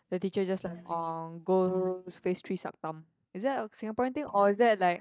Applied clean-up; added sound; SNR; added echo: neural mask model DeepFilterNet 3.